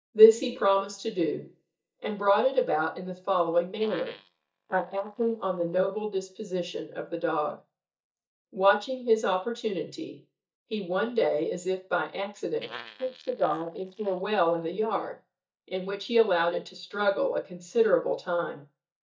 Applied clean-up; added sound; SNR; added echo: neural mask model DeepFilterNet 3.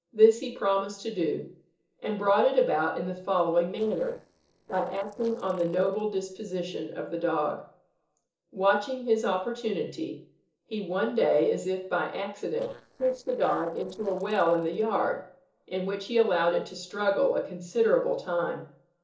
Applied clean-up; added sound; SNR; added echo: neural separator model SepFormer DNS4.